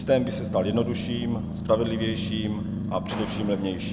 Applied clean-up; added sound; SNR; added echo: none; Growling; 4 dB; none.